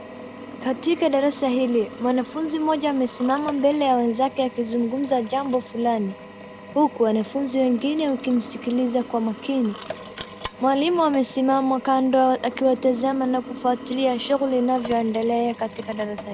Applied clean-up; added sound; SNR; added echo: none; Drill; 15 dB; none.